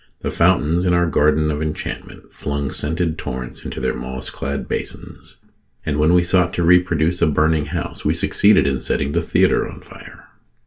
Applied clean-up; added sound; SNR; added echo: none; none; none; reverberation time 0.2 s.